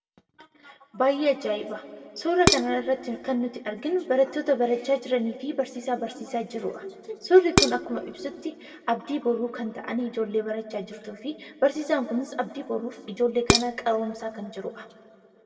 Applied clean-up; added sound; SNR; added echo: none; Dishes, pots, and pans; -1 dB; reverberation time 1.6 s.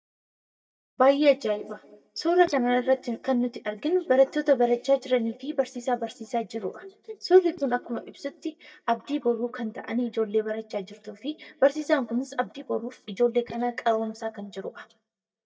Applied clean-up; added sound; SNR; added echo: neural mask model DeepFilterNet 3.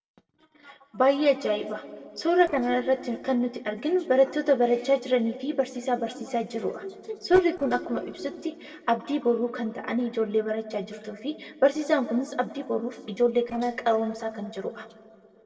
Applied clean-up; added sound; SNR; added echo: neural separator model SepFormer DNS4.